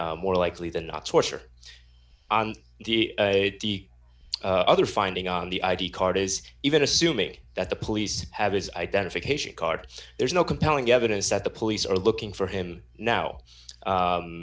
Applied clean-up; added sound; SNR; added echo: none; none; none; none.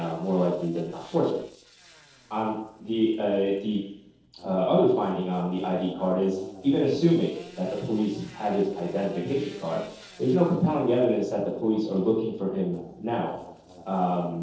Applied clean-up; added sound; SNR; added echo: neural separator model SepFormer DNS4.